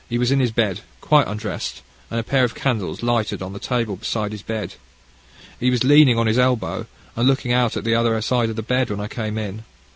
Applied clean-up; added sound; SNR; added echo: none; none; none; none.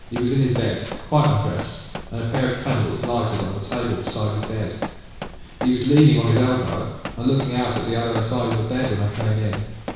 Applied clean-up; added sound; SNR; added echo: none; Run; 12 dB; reverberation time 1.1 s.